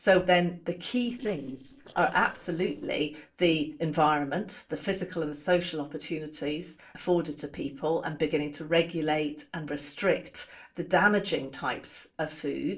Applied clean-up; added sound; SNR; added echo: neural separator model SepFormer DNS4.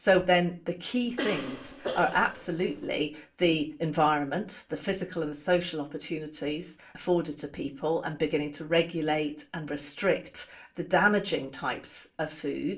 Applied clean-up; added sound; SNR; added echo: none; Cough; 8 dB; reverberation time 0.3 s.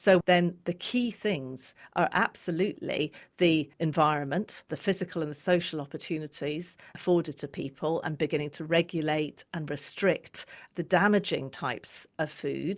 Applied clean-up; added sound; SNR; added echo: none; none; none; none.